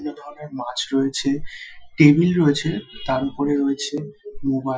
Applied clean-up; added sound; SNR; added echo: classical method Wiener filter.